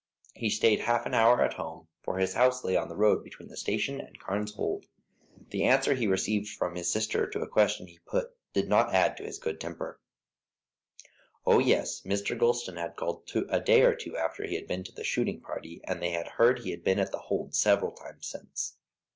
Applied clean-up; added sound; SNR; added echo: none; none; none; none.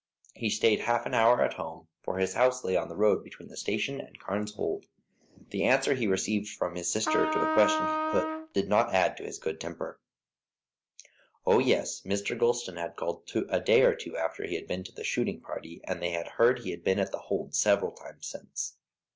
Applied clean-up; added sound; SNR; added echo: none; Trumpet; 1 dB; none.